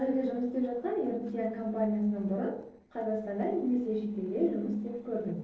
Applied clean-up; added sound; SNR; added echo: neural separator model SepFormer DNS4.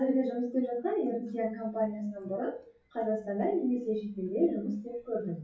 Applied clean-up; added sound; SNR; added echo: classical method WPE with log-MMSE.